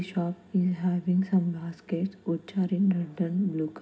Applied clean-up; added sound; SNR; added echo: none; none; none; reverberation time 0.3 s.